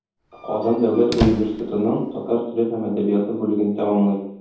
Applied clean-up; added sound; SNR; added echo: none; Squeak; 10 dB; reverberation time 0.9 s.